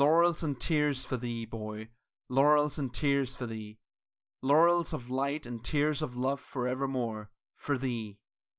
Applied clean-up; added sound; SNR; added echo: none; none; none; none.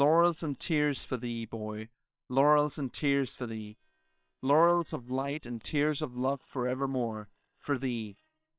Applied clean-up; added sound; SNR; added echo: neural separator model SepFormer WHAM!.